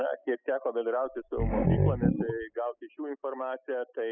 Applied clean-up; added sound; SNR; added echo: classical method spectral subtraction.